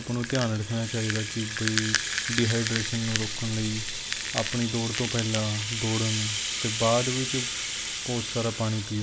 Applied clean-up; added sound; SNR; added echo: none; Rattle (instrument); 2 dB; none.